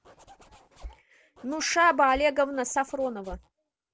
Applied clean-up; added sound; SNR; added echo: none; Zipper (clothing); 20 dB; none.